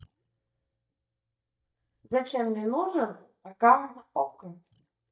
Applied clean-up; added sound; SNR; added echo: neural mask model DeepFilterNet 3.